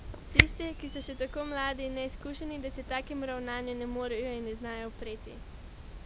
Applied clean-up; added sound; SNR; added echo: none; Camera; -2 dB; none.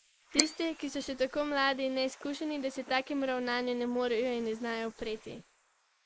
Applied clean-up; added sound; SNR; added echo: neural mask model Resemble Enhance denoiser.